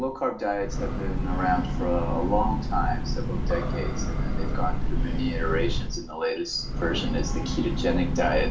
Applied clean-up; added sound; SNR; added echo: none; Train / Breathing; -2 dB; reverberation time 0.4 s.